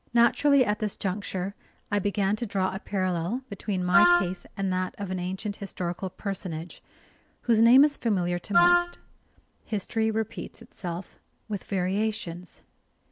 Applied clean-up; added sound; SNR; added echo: none; Wind instrument, woodwind instrument; -2 dB; none.